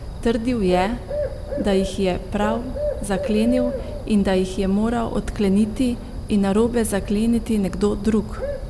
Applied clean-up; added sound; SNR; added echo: none; Bird; 7 dB; none.